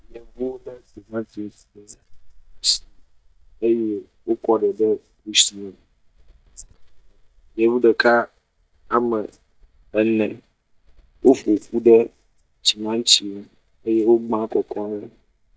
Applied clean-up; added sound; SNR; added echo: neural mask model DeepFilterNet 3.